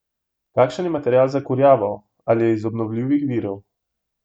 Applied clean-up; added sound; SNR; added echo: none; none; none; none.